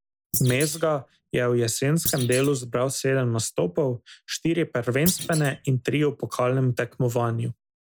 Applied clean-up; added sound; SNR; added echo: neural mask model Resemble Enhance denoiser.